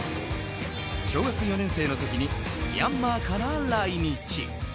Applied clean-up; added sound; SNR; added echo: none; Tabla; 20 dB; none.